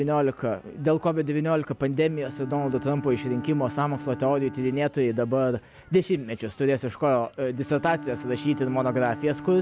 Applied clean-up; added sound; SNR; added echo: none; Bowed string instrument; 15 dB; none.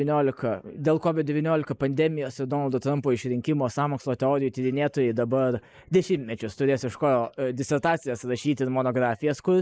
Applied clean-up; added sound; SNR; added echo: neural mask model Resemble Enhance denoiser.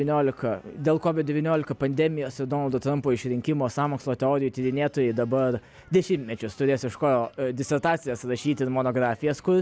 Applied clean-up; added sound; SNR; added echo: none; none; none; none.